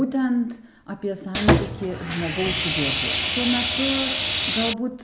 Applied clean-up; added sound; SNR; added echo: none; Sawing; -3 dB; none.